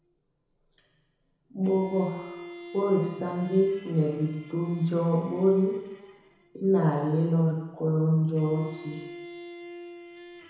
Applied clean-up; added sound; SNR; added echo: none; Bowed string instrument; 19 dB; reverberation time 1.0 s.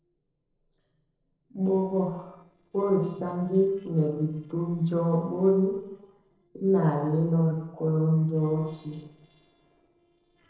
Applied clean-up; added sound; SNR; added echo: neural separator model SepFormer DNS4.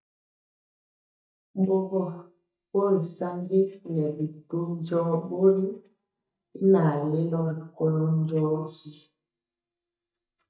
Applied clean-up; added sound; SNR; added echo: neural mask model DeepFilterNet 3.